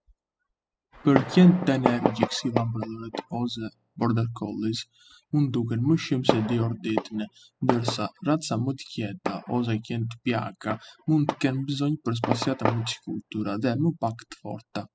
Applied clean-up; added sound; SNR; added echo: classical method spectral subtraction.